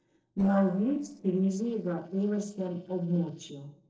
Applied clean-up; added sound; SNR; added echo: neural separator model SepFormer DNS4.